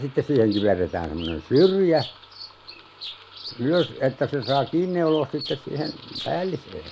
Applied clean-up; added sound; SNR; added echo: none; Bird vocalization, bird call, bird song; 15 dB; none.